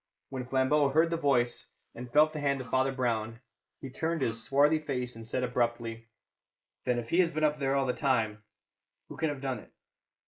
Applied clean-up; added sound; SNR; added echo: neural mask model Resemble Enhance denoiser.